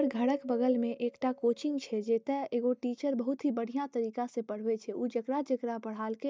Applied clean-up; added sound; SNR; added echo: neural mask model DeepFilterNet 3.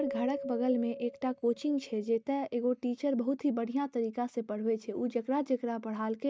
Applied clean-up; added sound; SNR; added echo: neural mask model RNNoise.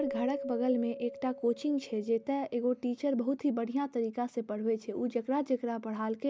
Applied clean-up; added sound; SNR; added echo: none; Keyboard (musical); 14 dB; none.